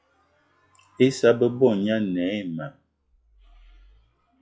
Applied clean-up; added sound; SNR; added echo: classical method log-MMSE.